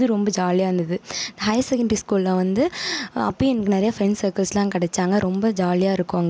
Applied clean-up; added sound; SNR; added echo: none; none; none; none.